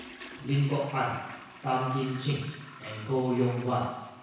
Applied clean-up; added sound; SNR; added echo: none; Toilet flush; 17 dB; reverberation time 1.1 s.